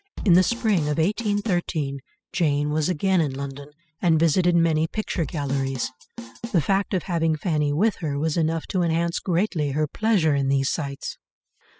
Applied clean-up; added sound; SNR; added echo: classical method spectral subtraction.